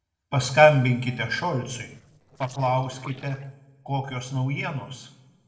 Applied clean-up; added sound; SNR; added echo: neural separator model SepFormer DNS4.